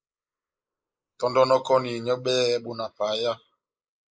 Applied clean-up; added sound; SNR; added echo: neural mask model Resemble Enhance denoiser.